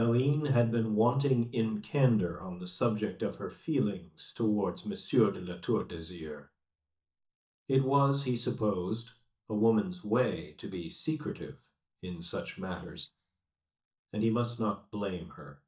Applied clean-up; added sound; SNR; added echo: neural mask model DeepFilterNet 3.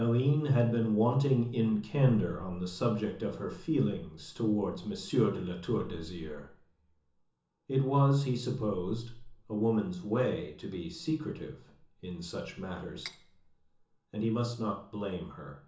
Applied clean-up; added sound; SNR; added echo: none; Cutlery, silverware; 18 dB; reverberation time 0.7 s.